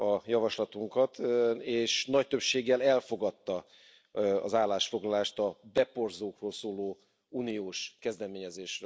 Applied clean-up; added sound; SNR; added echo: none; none; none; none.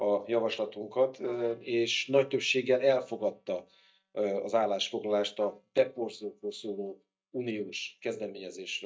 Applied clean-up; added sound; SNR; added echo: neural mask model DeepFilterNet 3.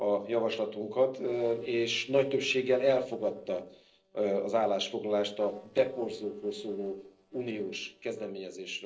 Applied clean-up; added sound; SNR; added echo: neural separator model SepFormer DNS4.